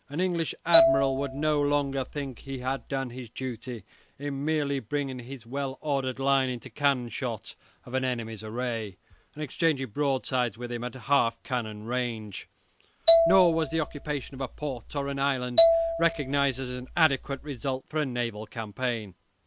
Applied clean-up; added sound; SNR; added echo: none; Marimba, xylophone; -1 dB; none.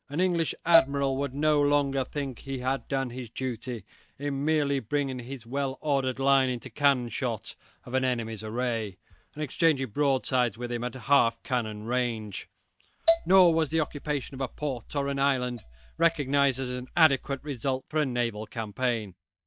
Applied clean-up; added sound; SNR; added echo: neural mask model DeepFilterNet 3.